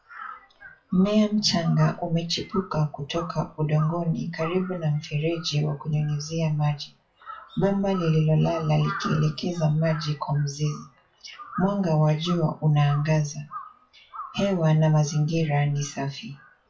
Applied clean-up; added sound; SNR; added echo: classical method WPE with log-MMSE.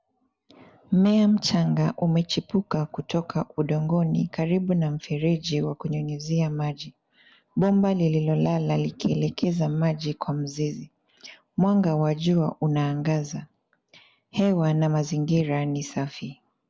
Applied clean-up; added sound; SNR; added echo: none; none; none; none.